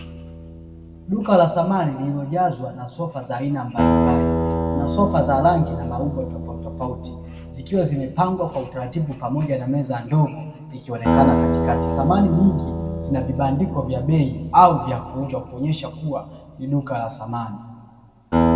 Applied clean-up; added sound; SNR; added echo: none; Acoustic guitar; 3 dB; reverberation time 1.7 s.